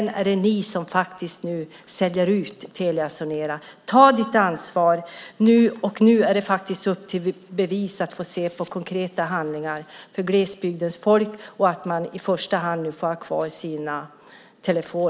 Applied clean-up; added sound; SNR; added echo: none; none; none; none.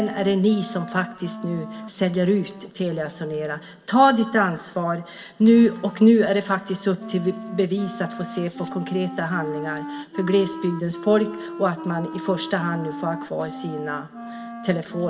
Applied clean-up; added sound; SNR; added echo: none; Wind instrument, woodwind instrument; 13 dB; reverberation time 1.5 s.